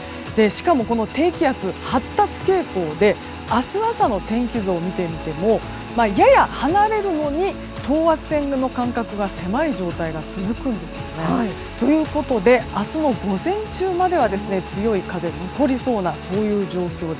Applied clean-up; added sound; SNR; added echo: none; Motorcycle / Engine; 17 dB; none.